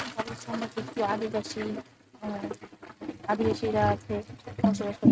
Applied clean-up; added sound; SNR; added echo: neural mask model RNNoise.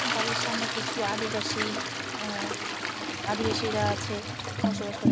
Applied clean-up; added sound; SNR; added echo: none; Toilet flush; -4 dB; none.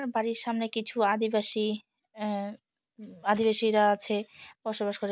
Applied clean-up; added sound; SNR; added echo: none; none; none; none.